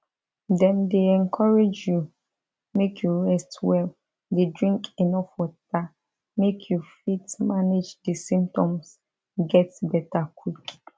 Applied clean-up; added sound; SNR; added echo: none; none; none; none.